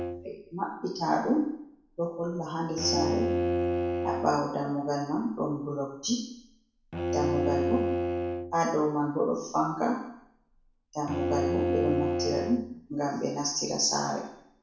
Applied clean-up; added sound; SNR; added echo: none; Bowed string instrument; 2 dB; reverberation time 0.6 s.